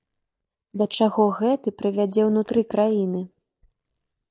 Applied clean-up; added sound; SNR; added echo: neural mask model DeepFilterNet 3.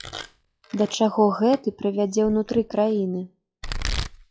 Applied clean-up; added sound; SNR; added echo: classical method log-MMSE.